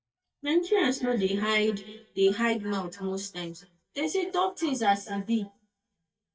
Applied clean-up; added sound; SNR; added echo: neural mask model DeepFilterNet 3.